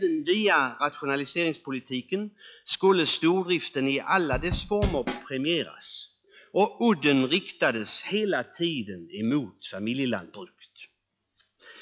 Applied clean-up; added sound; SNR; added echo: classical method log-MMSE.